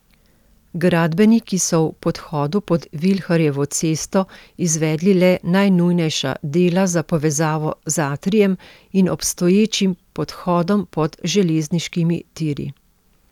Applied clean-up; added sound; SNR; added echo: none; none; none; none.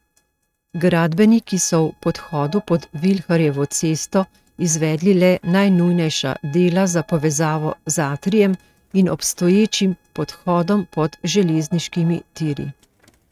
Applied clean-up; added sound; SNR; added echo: neural mask model RNNoise.